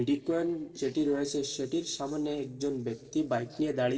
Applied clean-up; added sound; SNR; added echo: neural separator model SepFormer DNS4.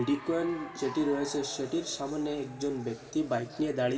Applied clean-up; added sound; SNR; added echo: none; Applause / Cheering; 15 dB; reverberation time 2.1 s.